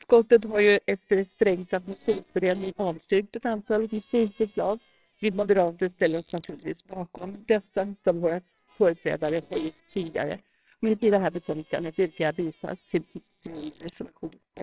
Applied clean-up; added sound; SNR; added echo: neural separator model SepFormer WHAMR!.